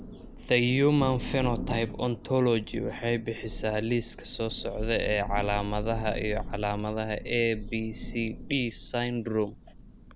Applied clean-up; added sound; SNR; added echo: none; Thunder; 9 dB; none.